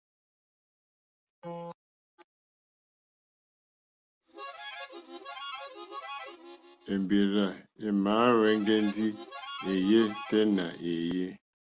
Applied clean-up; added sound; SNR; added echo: none; Harmonica; 12 dB; none.